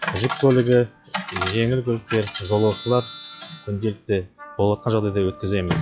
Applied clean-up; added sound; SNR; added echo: classical method log-MMSE.